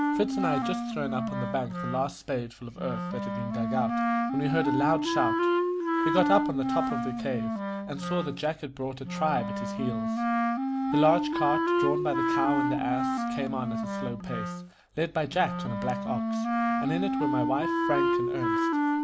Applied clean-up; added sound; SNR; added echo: none; Wind instrument, woodwind instrument; -3 dB; none.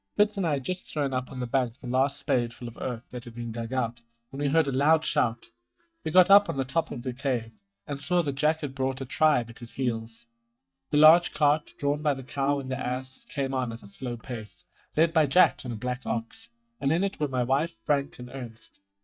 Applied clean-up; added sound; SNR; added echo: neural mask model DeepFilterNet 3.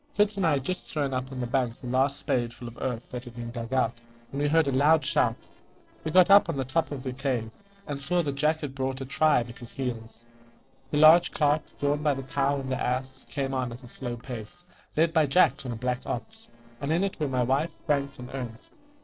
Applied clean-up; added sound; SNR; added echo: neural separator model SepFormer DNS4.